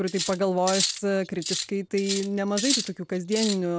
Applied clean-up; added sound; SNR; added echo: none; Cutlery, silverware; 6 dB; none.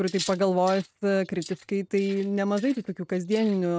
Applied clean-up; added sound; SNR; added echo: neural mask model RNNoise.